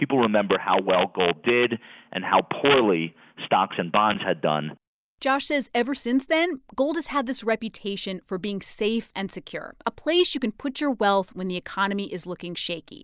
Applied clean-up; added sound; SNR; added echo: none; none; none; none.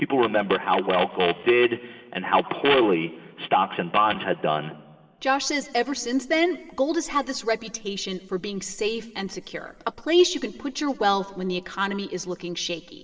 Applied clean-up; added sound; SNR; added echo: none; none; none; reverberation time 1.4 s.